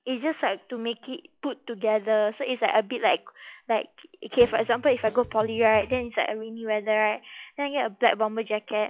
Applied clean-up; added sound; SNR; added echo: classical method log-MMSE.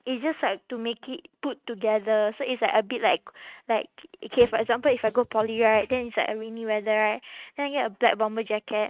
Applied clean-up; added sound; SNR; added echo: neural mask model RNNoise.